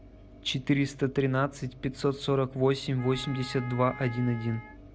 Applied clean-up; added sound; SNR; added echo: none; Wind instrument, woodwind instrument; 16 dB; none.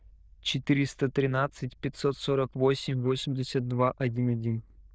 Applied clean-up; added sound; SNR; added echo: neural diffusion model UNIVERSE++.